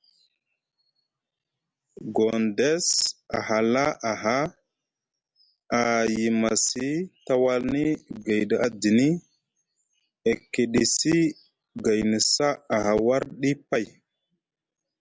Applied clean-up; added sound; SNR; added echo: none; none; none; none.